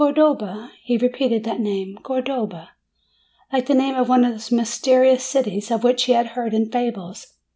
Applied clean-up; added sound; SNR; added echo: none; none; none; none.